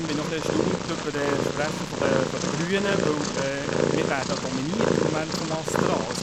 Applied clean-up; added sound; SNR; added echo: neural mask model Resemble Enhance denoiser.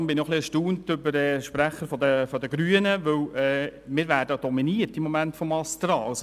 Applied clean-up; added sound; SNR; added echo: none; none; none; none.